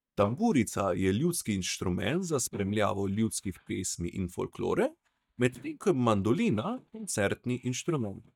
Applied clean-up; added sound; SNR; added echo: neural mask model DeepFilterNet 3.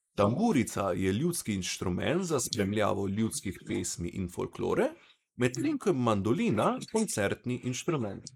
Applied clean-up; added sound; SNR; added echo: neural mask model Resemble Enhance denoiser.